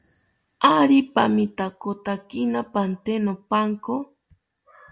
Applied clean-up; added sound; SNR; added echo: none; none; none; none.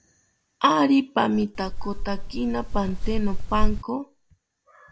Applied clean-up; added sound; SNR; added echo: none; Wind; -1 dB; none.